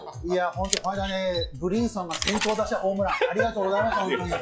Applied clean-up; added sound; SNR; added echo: classical method log-MMSE.